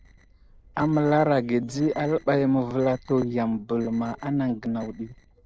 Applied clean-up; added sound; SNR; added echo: neural separator model SepFormer DNS4.